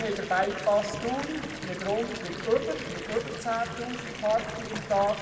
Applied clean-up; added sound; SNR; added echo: none; Fill (with liquid) / Bathtub (filling or washing) / Water tap, faucet; 8 dB; reverberation time 1.5 s.